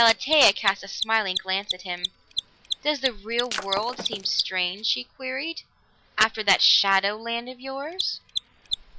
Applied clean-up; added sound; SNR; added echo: none; Shatter + Mechanisms; 9 dB; none.